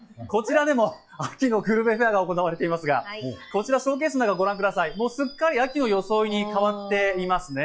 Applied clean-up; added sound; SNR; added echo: classical method log-MMSE.